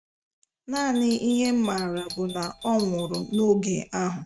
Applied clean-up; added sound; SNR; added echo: none; Doorbell; 13 dB; none.